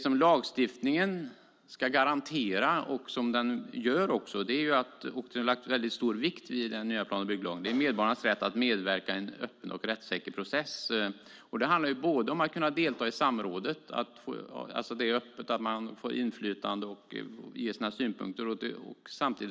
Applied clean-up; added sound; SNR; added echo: none; none; none; none.